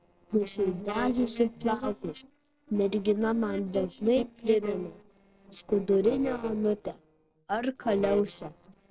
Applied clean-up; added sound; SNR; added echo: neural separator model SepFormer DNS4.